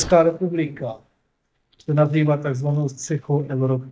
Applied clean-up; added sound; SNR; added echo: neural mask model DeepFilterNet 3.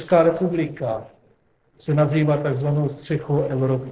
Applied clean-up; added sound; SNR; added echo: neural separator model SepFormer DNS4.